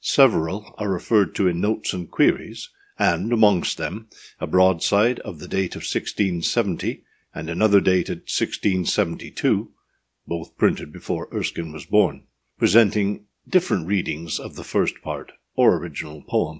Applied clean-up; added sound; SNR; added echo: none; none; none; none.